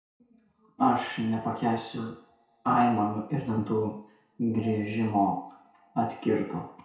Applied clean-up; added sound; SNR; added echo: none; none; none; reverberation time 0.5 s.